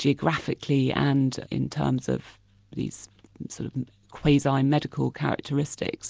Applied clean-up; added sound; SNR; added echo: none; none; none; none.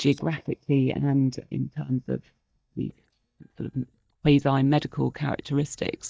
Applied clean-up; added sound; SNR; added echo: neural mask model DeepFilterNet 3.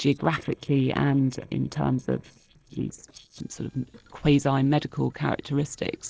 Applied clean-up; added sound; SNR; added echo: neural separator model SepFormer DNS4.